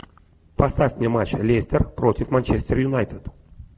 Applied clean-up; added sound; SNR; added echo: none; none; none; none.